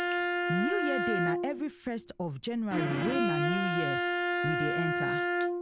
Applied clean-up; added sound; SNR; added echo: none; Bowed string instrument; -3 dB; none.